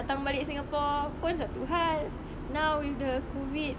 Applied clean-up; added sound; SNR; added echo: none; none; none; none.